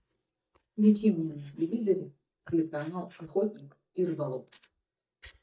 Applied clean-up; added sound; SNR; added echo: neural mask model DeepFilterNet 3.